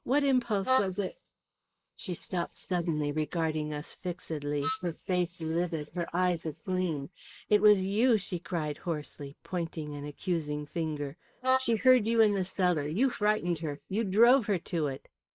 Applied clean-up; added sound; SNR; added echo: neural mask model Resemble Enhance denoiser.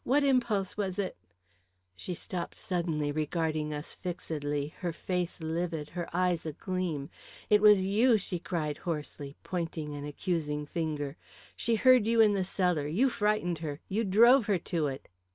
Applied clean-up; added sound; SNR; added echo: none; none; none; none.